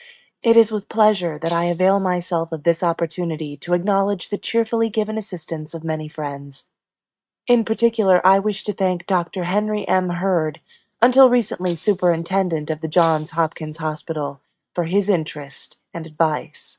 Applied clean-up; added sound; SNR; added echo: neural mask model RNNoise.